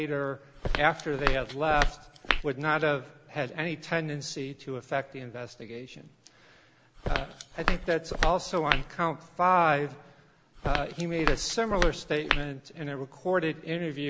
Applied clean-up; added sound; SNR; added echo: none; Walk, footsteps; 0 dB; none.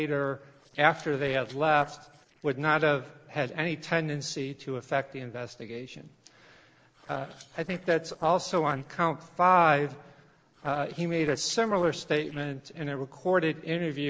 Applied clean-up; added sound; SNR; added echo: neural separator model SepFormer DNS4.